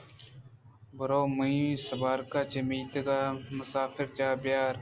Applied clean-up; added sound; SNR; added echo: none; none; none; none.